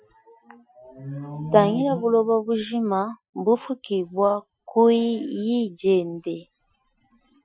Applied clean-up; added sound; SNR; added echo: classical method Wiener filter.